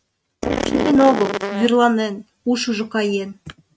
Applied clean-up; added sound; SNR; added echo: neural mask model RNNoise.